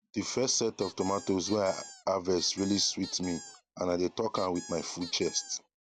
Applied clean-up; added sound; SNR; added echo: none; Squeak; 16 dB; none.